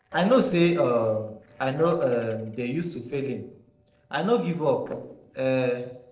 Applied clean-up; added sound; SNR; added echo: neural separator model SepFormer DNS4.